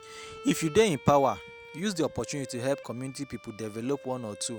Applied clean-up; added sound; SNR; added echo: none; Bowed string instrument; 17 dB; none.